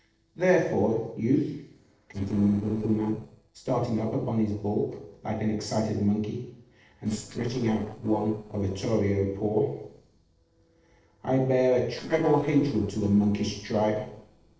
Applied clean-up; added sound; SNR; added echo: neural separator model SepFormer DNS4.